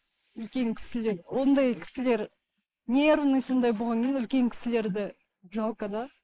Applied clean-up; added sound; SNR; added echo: neural mask model Resemble Enhance denoiser.